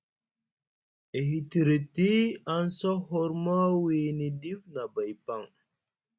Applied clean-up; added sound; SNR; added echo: none; none; none; none.